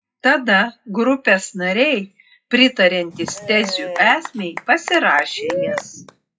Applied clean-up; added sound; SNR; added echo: classical method WPE with log-MMSE.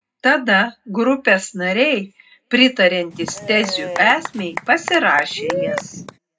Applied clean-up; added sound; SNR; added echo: none; Applause / Cheering / Clapping; 9 dB; reverberation time 0.2 s.